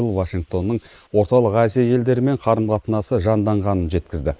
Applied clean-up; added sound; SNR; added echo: neural mask model Resemble Enhance denoiser.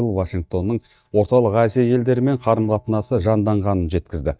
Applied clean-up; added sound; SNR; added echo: neural mask model DeepFilterNet 3.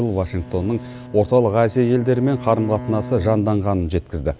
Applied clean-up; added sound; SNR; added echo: none; Bowed string instrument; 15 dB; none.